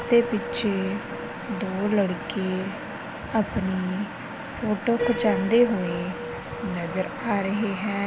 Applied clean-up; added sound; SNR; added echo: none; Piano; 10 dB; none.